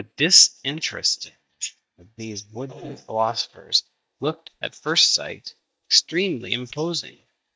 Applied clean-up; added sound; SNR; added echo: neural mask model DeepFilterNet 3.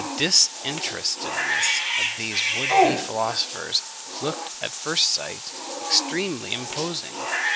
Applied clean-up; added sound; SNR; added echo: none; Bathtub (filling or washing) / Cat; 0 dB; none.